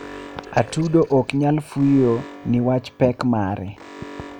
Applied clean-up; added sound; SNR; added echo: none; Alarm; 19 dB; none.